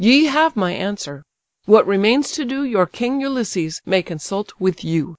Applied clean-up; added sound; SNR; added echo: none; none; none; none.